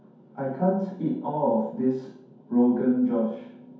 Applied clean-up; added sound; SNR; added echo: none; none; none; reverberation time 0.6 s.